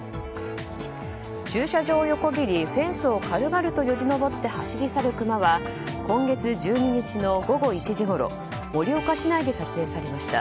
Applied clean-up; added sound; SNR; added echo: none; none; none; none.